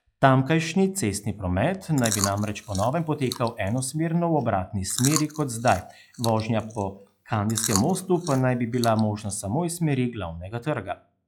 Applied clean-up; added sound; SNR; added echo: classical method log-MMSE.